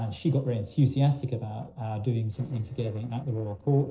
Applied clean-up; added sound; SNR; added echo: neural separator model SepFormer DNS4.